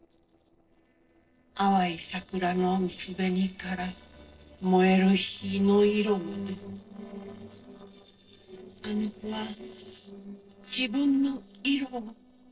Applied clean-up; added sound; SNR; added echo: neural separator model SepFormer DNS4.